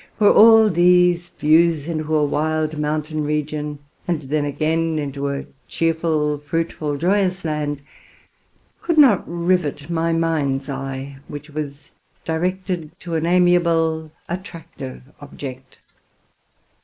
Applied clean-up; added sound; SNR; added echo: neural mask model Resemble Enhance denoiser.